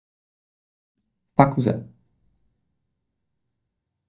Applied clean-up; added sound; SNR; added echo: neural mask model DeepFilterNet 3.